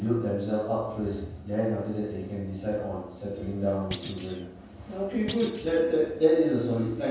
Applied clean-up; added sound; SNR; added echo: none; Thump, thud; 15 dB; reverberation time 0.7 s.